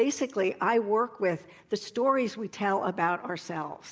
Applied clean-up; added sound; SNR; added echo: none; none; none; none.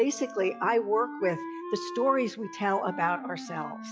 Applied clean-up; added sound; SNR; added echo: classical method log-MMSE.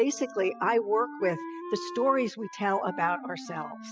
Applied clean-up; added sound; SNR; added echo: classical method spectral subtraction.